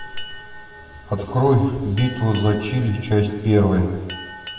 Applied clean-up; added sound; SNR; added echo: none; Boat, Water vehicle; 18 dB; reverberation time 1.1 s.